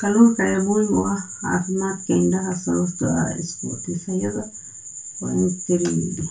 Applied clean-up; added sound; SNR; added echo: none; none; none; reverberation time 0.2 s.